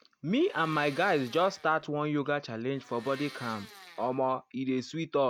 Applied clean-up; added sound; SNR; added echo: none; Domestic sounds, home sounds; 19 dB; none.